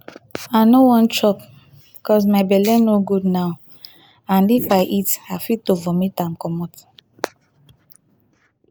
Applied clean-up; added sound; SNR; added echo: neural mask model Resemble Enhance denoiser.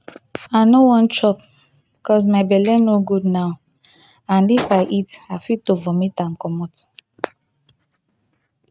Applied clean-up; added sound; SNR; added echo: neural mask model RNNoise.